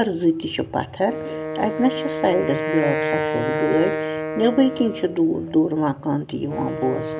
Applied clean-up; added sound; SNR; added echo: none; Wind instrument, woodwind instrument; 5 dB; none.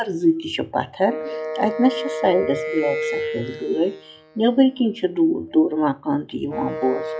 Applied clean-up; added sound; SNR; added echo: classical method log-MMSE.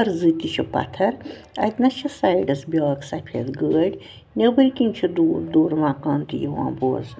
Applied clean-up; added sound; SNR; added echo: none; none; none; none.